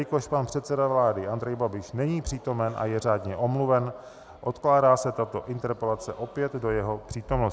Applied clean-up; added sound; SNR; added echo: none; none; none; none.